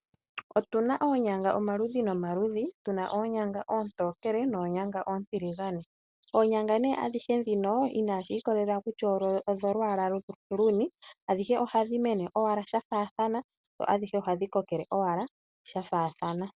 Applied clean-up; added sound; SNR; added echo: none; none; none; none.